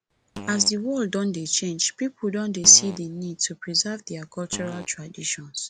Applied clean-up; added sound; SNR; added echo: none; Fart; 18 dB; none.